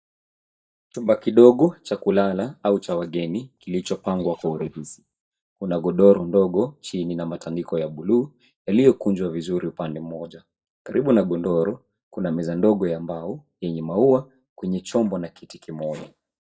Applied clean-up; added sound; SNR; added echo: neural mask model DeepFilterNet 3.